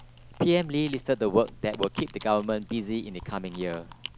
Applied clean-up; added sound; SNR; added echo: none; Chewing, mastication; 9 dB; none.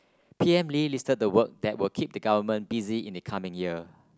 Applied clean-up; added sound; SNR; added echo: none; none; none; none.